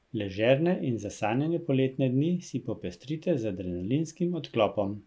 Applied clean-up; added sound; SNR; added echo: none; none; none; none.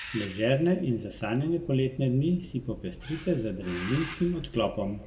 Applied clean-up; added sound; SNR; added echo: none; Bird; 15 dB; reverberation time 1.0 s.